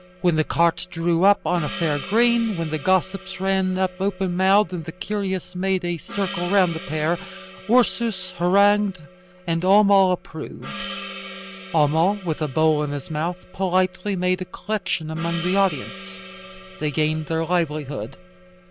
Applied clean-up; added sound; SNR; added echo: none; Gong; 16 dB; none.